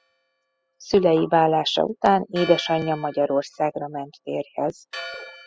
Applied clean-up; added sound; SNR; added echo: classical method spectral subtraction.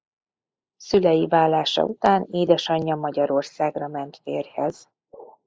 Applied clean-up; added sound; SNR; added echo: neural mask model Resemble Enhance denoiser.